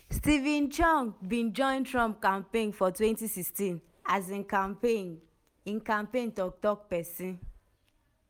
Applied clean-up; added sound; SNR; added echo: none; none; none; none.